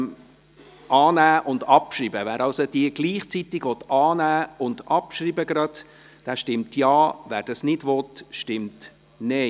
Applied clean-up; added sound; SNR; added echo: none; none; none; none.